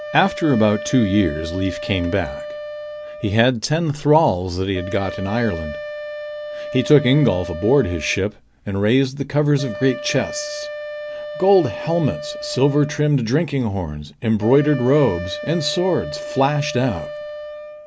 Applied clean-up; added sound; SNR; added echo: none; Wind instrument, woodwind instrument; 11 dB; none.